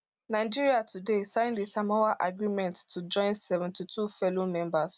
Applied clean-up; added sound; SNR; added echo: none; none; none; none.